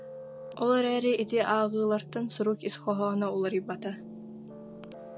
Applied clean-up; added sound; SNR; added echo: none; Piano; 15 dB; none.